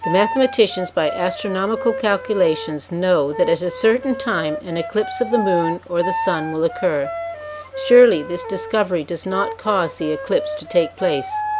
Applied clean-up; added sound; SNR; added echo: none; Wind instrument, woodwind instrument; 9 dB; none.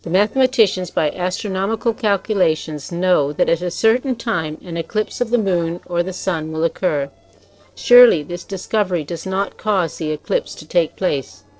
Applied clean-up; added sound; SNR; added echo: neural separator model SepFormer DNS4.